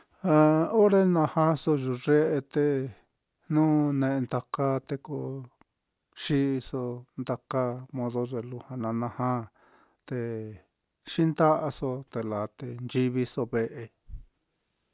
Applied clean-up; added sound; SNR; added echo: none; none; none; none.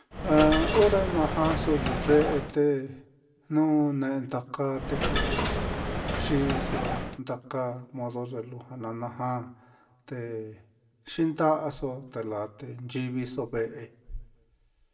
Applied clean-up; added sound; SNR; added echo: none; Coin (dropping); 0 dB; reverberation time 0.7 s.